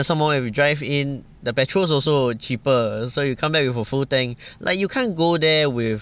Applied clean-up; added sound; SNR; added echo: none; none; none; none.